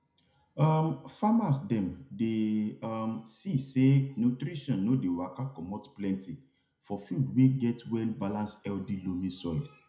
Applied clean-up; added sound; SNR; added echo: none; none; none; reverberation time 0.4 s.